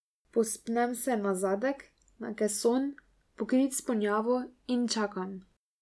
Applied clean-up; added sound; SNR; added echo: none; none; none; none.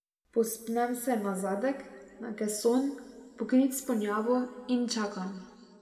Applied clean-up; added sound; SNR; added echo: none; none; none; reverberation time 1.6 s.